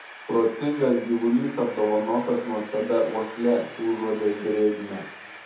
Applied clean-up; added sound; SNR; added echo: none; Train; 17 dB; reverberation time 0.6 s.